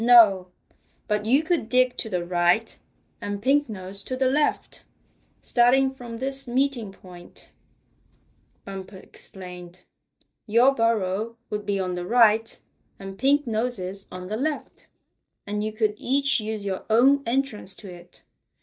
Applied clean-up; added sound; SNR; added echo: neural mask model DeepFilterNet 3.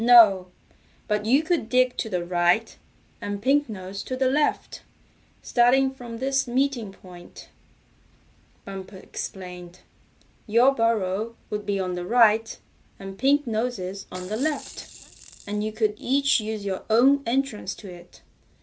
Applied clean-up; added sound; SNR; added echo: none; Rattle / Rattle (instrument); 17 dB; none.